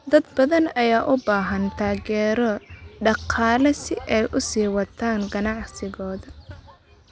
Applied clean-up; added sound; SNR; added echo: none; none; none; none.